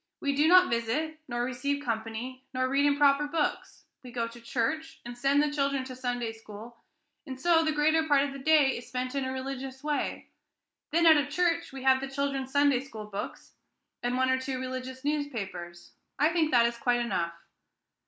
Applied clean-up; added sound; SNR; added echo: none; none; none; none.